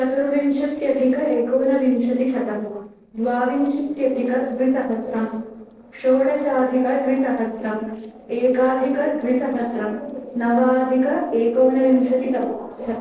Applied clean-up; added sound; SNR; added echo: neural separator model SepFormer DNS4.